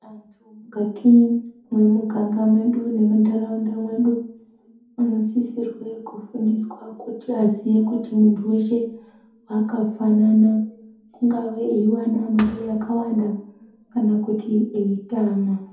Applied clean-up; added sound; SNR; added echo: none; Thump, thud; 19 dB; reverberation time 0.6 s.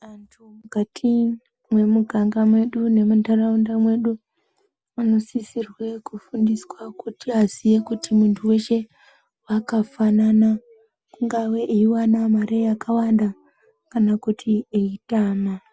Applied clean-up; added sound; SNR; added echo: none; none; none; none.